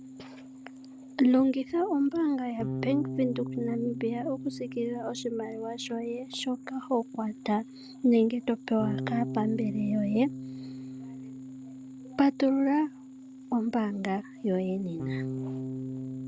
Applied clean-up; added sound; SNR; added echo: none; Bass guitar; 9 dB; none.